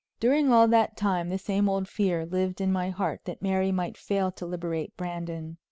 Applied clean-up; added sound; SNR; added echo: none; none; none; none.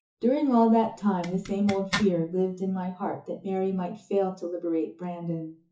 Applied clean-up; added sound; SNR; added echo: classical method WPE with log-MMSE.